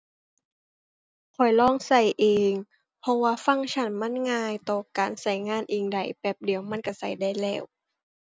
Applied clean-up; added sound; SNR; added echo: none; none; none; none.